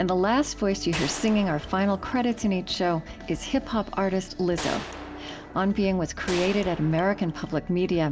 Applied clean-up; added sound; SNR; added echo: none; Gunshot, gunfire; 12 dB; reverberation time 0.5 s.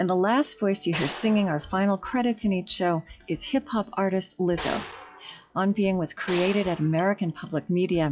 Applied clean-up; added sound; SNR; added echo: classical method WPE with log-MMSE.